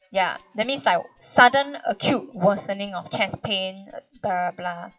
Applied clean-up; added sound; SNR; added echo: classical method WPE with log-MMSE.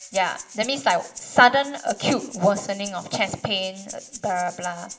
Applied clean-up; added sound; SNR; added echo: none; Rattle (instrument); 17 dB; reverberation time 0.7 s.